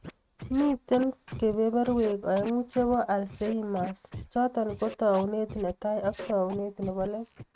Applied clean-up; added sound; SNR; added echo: neural mask model RNNoise.